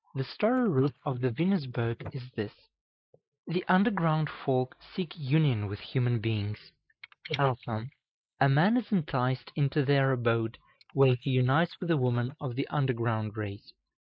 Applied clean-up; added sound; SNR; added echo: neural mask model Resemble Enhance denoiser.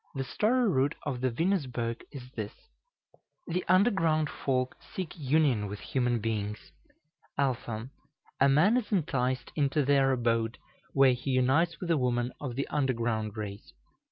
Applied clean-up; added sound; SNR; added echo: none; none; none; none.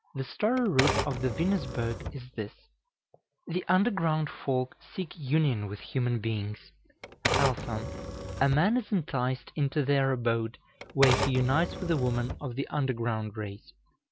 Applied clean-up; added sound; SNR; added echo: none; Typewriter; 4 dB; none.